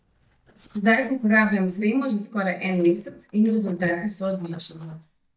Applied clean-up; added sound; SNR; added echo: neural mask model DeepFilterNet 3.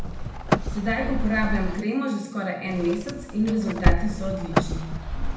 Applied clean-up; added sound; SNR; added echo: none; Car; -1 dB; reverberation time 0.8 s.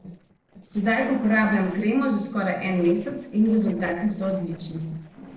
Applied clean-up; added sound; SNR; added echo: neural separator model SepFormer DNS4.